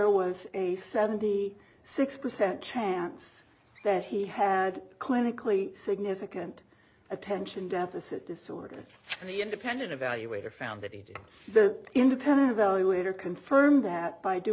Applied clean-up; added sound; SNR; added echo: none; none; none; none.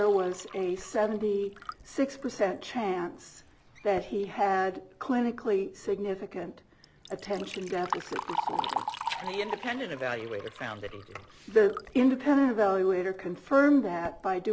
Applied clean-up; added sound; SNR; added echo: none; Liquid; 13 dB; none.